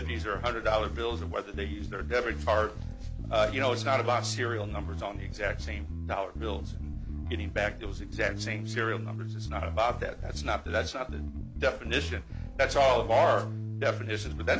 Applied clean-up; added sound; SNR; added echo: none; Bass guitar; 5 dB; none.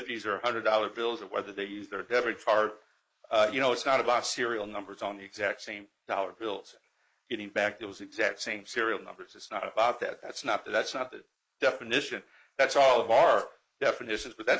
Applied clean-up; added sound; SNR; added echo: neural mask model Resemble Enhance denoiser.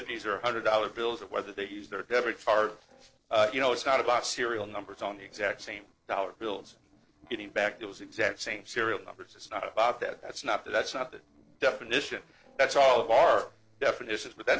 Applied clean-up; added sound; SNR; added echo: neural separator model SepFormer DNS4.